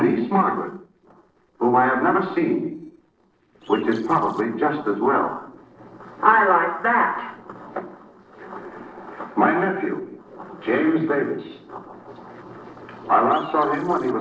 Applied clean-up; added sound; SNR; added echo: neural separator model SepFormer DNS4.